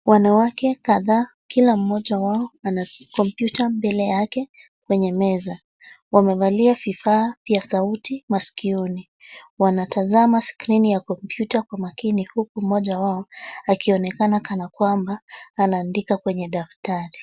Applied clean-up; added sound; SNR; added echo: none; none; none; none.